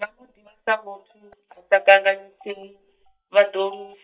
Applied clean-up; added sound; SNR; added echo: neural mask model DeepFilterNet 3.